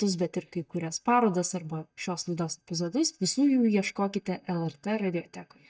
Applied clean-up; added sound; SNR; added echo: neural mask model DeepFilterNet 3.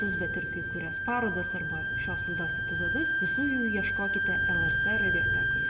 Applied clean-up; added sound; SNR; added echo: none; Wind instrument, woodwind instrument; -5 dB; reverberation time 1.3 s.